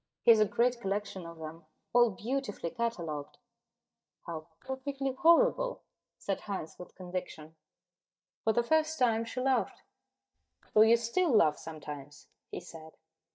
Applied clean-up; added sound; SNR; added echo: neural mask model DeepFilterNet 3.